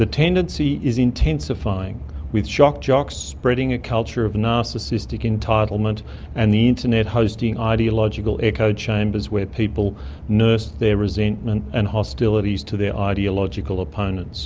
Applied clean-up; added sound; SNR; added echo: none; none; none; none.